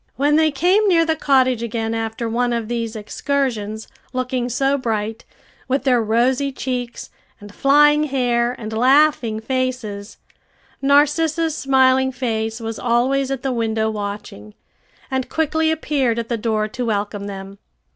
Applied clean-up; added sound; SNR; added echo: none; none; none; none.